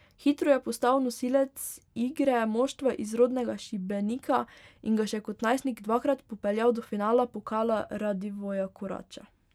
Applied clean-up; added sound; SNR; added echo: none; none; none; none.